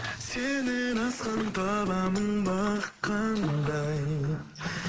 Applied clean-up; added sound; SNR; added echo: neural mask model Resemble Enhance denoiser.